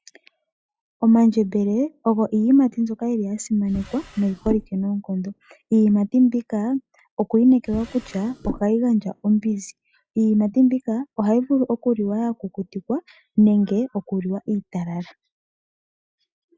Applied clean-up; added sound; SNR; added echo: classical method log-MMSE.